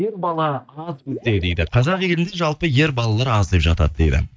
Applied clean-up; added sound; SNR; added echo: neural mask model DeepFilterNet 3.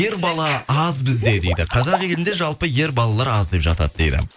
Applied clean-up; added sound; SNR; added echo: neural mask model Resemble Enhance denoiser.